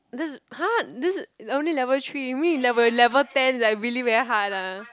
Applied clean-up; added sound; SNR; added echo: none; none; none; none.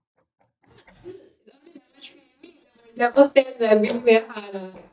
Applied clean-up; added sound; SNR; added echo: neural mask model DeepFilterNet 3.